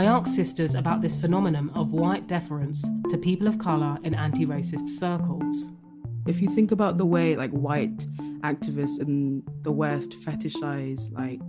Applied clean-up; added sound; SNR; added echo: none; none; none; none.